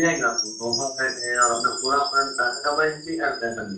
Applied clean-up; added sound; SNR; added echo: none; Chime; 6 dB; reverberation time 0.3 s.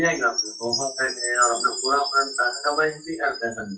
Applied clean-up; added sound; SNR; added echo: classical method WPE with log-MMSE.